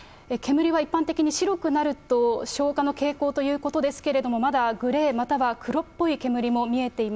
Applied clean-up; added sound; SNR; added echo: none; none; none; none.